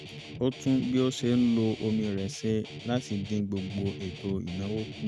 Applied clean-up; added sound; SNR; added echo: neural mask model RNNoise.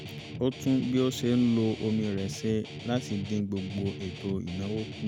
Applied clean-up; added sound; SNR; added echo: none; Guitar; 11 dB; none.